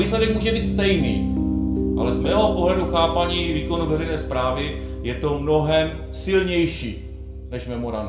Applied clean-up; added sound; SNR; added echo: none; Piano; 2 dB; reverberation time 0.4 s.